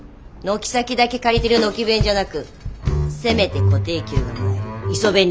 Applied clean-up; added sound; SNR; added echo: none; none; none; none.